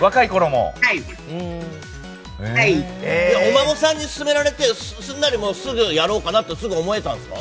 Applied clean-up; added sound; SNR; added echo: none; none; none; none.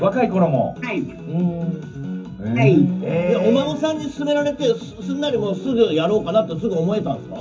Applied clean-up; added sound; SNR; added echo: none; none; none; reverberation time 0.3 s.